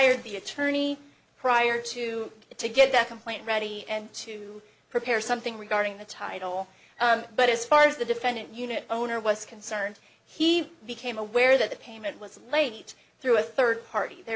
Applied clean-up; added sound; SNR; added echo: none; none; none; none.